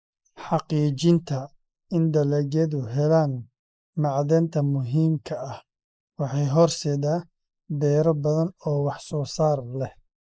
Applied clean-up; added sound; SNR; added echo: neural mask model Resemble Enhance denoiser.